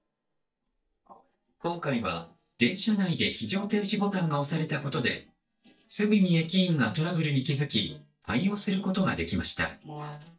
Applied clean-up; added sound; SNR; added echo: neural mask model DeepFilterNet 3.